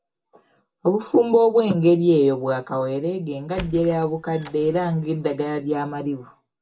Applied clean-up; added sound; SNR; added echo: none; Squeak; 18 dB; reverberation time 0.2 s.